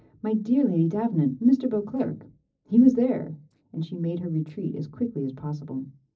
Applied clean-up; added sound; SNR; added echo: neural separator model SepFormer DNS4.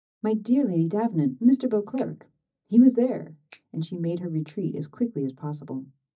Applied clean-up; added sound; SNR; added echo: neural mask model DeepFilterNet 3.